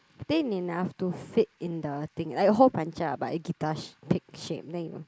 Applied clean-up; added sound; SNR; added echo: neural mask model Resemble Enhance denoiser.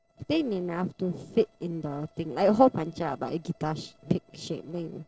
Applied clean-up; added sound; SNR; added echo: neural separator model SepFormer DNS4.